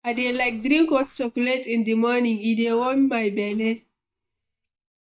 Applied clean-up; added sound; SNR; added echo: neural mask model DeepFilterNet 3.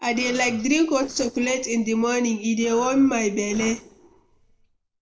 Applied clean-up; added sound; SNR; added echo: neural separator model SepFormer DNS4.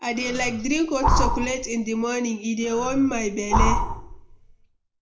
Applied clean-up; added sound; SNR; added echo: none; Breathing; 0 dB; reverberation time 0.3 s.